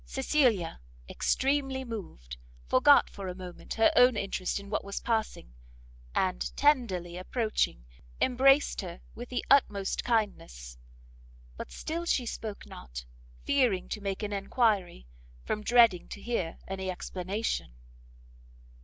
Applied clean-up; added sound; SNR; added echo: none; none; none; none.